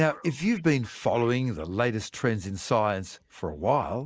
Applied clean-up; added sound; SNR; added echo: neural mask model Resemble Enhance denoiser.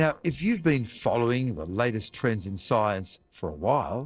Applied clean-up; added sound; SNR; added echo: neural separator model SepFormer DNS4.